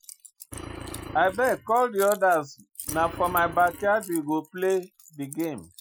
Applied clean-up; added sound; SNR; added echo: classical method Wiener filter.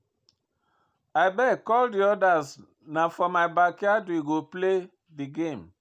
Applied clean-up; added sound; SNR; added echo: none; none; none; none.